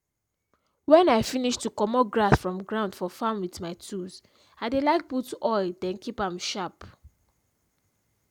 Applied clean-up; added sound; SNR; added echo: none; none; none; none.